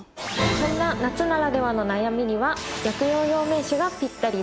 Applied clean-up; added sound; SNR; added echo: none; none; none; none.